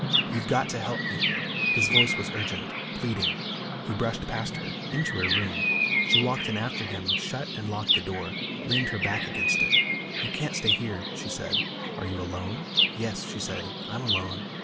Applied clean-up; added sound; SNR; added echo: none; Bird + Chirp, tweet; -5 dB; none.